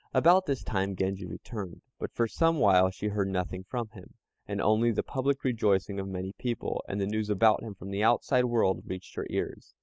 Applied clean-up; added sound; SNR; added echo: neural mask model Resemble Enhance denoiser.